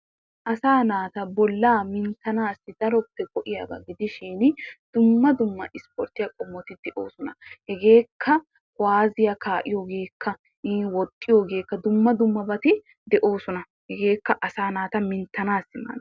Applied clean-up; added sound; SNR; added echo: none; none; none; none.